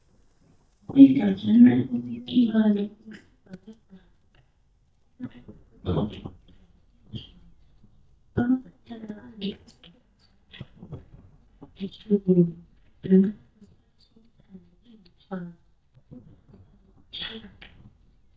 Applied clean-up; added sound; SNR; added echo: neural mask model DeepFilterNet 3.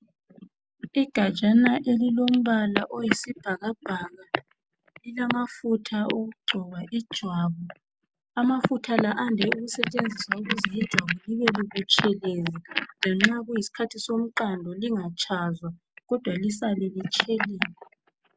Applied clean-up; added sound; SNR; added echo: none; none; none; none.